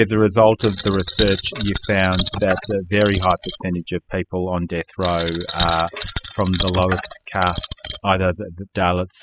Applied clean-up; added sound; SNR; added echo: classical method spectral subtraction.